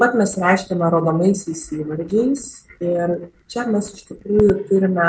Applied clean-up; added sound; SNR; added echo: none; Crackle; 19 dB; none.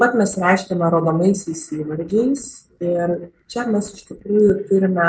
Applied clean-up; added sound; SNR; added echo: neural mask model Resemble Enhance denoiser.